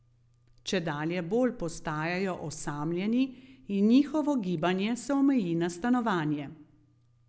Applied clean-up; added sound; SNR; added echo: none; none; none; none.